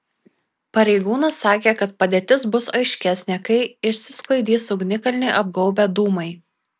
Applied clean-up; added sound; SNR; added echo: none; none; none; none.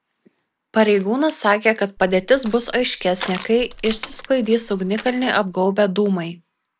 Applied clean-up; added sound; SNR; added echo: none; Crushing; 14 dB; none.